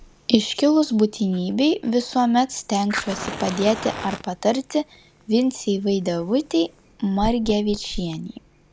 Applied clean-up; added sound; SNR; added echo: none; Fire; 14 dB; none.